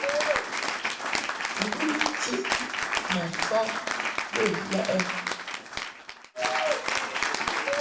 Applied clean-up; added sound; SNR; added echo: none; Applause / Cheering; -5 dB; reverberation time 1.0 s.